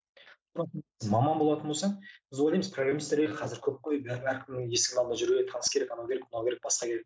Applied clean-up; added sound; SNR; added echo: none; none; none; none.